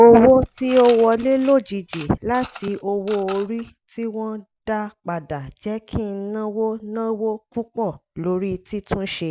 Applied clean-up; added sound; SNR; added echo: none; Coin (dropping) / Mechanisms; 16 dB; none.